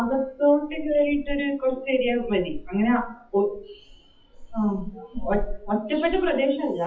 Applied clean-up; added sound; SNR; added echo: classical method WPE with log-MMSE.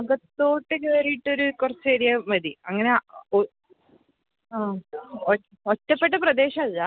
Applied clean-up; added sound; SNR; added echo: none; none; none; none.